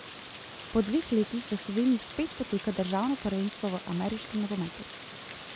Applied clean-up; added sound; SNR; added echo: none; Rain; 10 dB; none.